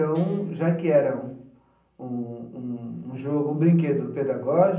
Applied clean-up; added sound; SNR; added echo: none; Guitar; 15 dB; reverberation time 0.6 s.